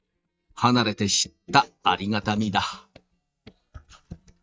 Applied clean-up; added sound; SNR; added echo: neural mask model DeepFilterNet 3.